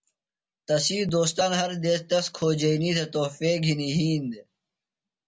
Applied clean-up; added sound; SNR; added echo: none; none; none; none.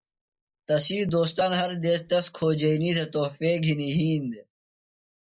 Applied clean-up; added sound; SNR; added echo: neural mask model Resemble Enhance denoiser.